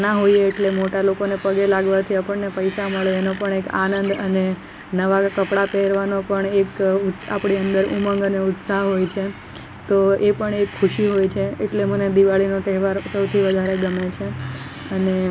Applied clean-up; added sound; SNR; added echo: none; Wind; 17 dB; none.